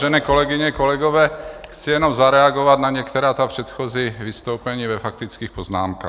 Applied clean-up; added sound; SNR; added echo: none; none; none; none.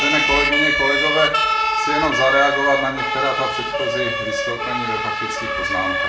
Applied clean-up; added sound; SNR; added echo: none; Siren; -3 dB; reverberation time 0.4 s.